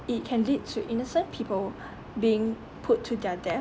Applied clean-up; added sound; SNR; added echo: none; none; none; none.